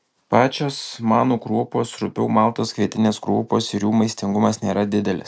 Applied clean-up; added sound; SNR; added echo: none; none; none; none.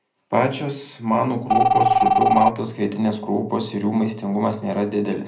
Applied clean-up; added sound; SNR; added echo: none; Telephone; -1 dB; reverberation time 0.5 s.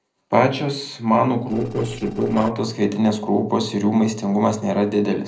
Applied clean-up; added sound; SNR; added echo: neural separator model SepFormer DNS4.